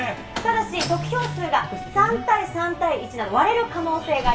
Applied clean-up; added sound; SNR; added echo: none; Slam; 13 dB; reverberation time 0.3 s.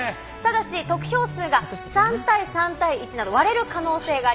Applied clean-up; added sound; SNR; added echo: none; none; none; none.